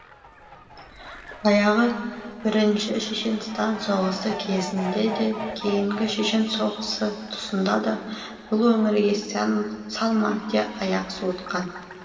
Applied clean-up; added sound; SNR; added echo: none; Fowl; 15 dB; reverberation time 2.5 s.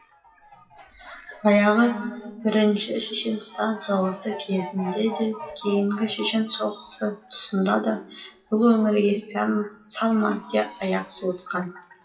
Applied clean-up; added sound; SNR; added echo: classical method WPE with log-MMSE.